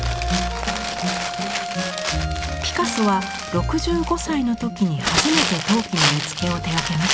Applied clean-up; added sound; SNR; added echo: none; Crumpling, crinkling; 4 dB; none.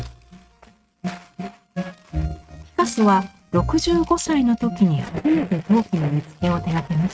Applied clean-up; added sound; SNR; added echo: neural mask model RNNoise.